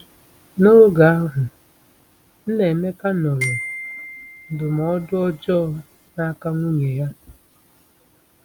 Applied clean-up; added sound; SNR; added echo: none; Glockenspiel; 13 dB; none.